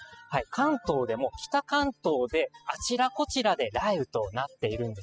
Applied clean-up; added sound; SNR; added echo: classical method spectral subtraction.